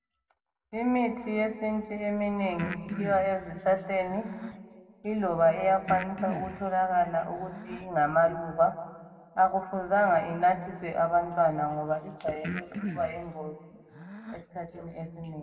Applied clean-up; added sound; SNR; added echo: none; Breathing; 12 dB; reverberation time 1.4 s.